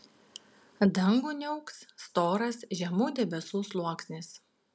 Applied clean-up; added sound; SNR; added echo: none; none; none; none.